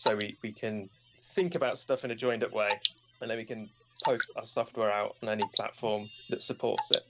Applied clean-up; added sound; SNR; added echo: none; Drip / Water; 3 dB; none.